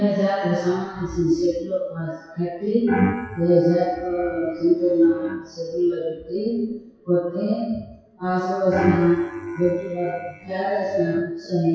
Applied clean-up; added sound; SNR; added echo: classical method WPE with log-MMSE.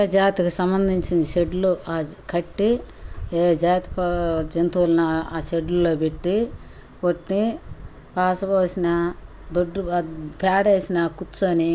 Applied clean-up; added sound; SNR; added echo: none; none; none; none.